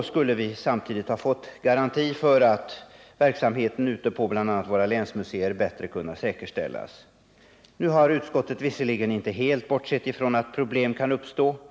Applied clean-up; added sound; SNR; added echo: none; none; none; none.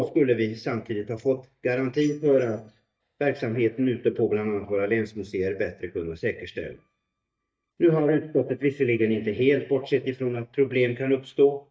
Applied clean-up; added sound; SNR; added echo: neural mask model DeepFilterNet 3.